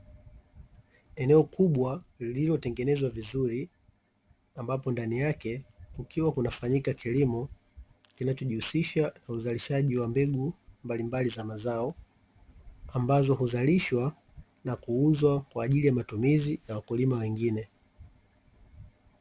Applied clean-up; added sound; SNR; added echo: none; none; none; none.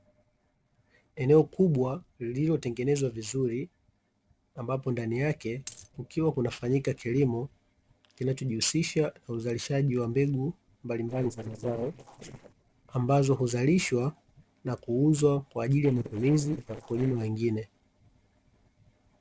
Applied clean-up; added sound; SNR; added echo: neural separator model SepFormer DNS4.